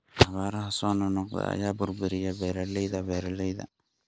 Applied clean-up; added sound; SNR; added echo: none; none; none; none.